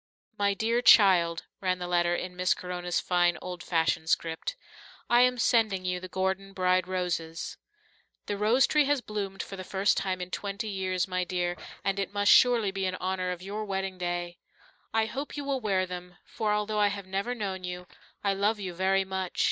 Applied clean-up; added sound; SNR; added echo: neural mask model DeepFilterNet 3.